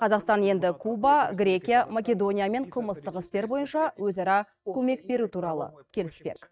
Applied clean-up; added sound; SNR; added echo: neural mask model DeepFilterNet 3.